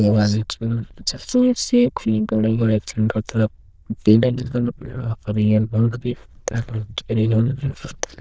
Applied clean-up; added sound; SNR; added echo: neural diffusion model UNIVERSE++.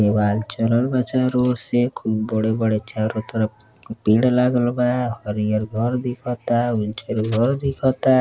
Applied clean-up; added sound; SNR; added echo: none; none; none; none.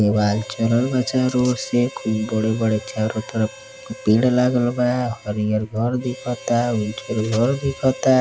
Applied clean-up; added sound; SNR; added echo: none; Harmonica; 18 dB; none.